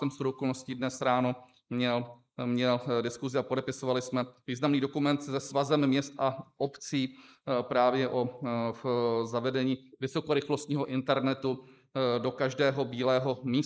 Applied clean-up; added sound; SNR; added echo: neural mask model Resemble Enhance denoiser.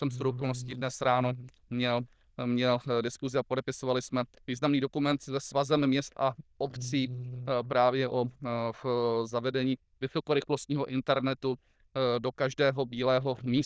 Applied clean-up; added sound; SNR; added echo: neural diffusion model UNIVERSE++.